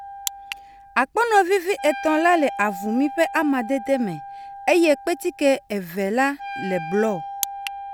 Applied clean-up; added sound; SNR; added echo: none; Wind instrument, woodwind instrument; 13 dB; none.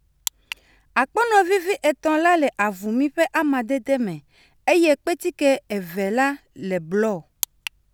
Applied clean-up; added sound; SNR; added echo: none; none; none; none.